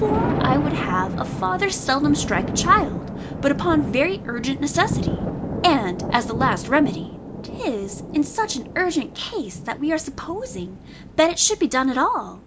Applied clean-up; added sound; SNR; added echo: none; Thunder; 5 dB; none.